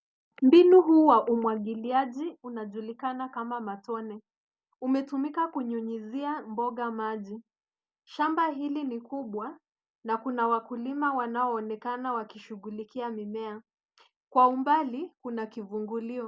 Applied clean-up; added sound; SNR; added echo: none; none; none; none.